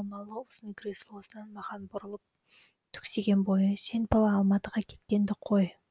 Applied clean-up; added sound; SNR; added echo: none; none; none; none.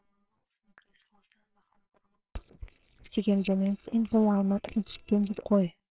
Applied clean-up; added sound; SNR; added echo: neural separator model SepFormer WHAMR!.